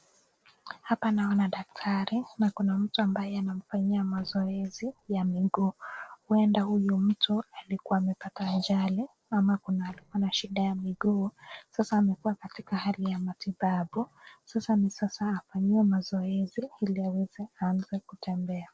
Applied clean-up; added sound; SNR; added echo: neural separator model SepFormer DNS4.